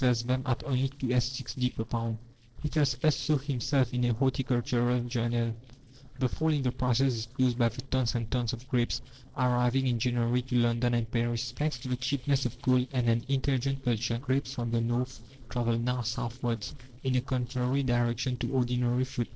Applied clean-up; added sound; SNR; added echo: neural separator model SepFormer DNS4.